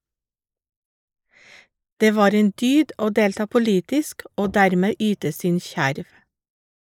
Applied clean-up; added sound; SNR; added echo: neural mask model Resemble Enhance denoiser.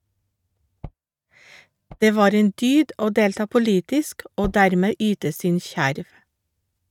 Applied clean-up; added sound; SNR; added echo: neural mask model RNNoise.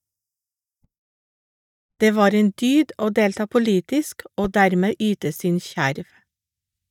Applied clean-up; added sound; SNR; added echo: neural mask model DeepFilterNet 3.